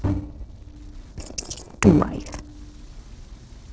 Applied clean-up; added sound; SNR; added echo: neural separator model SepFormer DNS4.